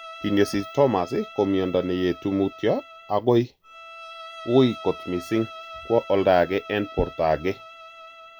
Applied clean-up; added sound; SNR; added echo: none; Bowed string instrument; 17 dB; none.